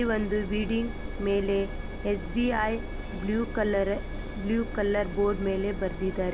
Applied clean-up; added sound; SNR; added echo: none; Engine; 6 dB; none.